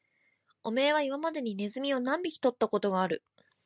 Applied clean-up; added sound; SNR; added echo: none; none; none; none.